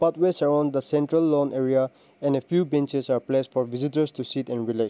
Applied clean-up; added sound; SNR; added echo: none; none; none; none.